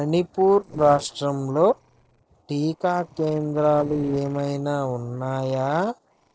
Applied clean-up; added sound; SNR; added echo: neural separator model SepFormer DNS4.